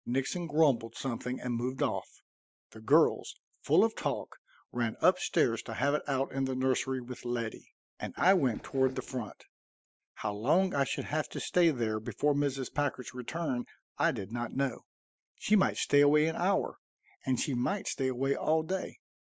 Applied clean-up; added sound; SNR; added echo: neural mask model DeepFilterNet 3.